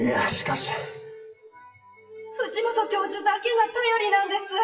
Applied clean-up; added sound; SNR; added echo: classical method WPE with log-MMSE.